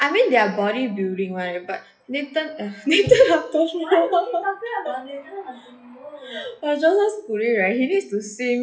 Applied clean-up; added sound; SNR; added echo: classical method WPE with log-MMSE.